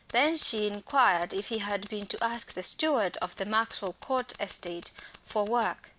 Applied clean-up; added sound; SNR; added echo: none; Scissors; 13 dB; none.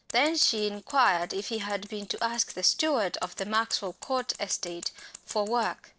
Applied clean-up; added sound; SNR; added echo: neural separator model SepFormer DNS4.